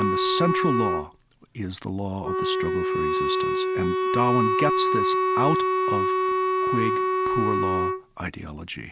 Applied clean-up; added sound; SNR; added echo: none; Wind instrument, woodwind instrument; -5 dB; none.